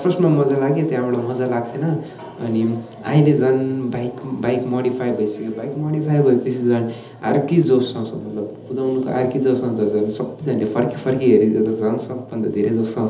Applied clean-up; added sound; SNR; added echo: none; none; none; reverberation time 1.2 s.